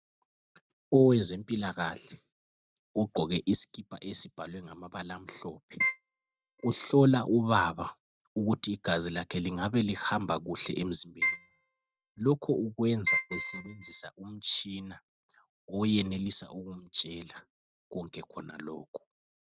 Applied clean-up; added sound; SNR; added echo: neural mask model RNNoise.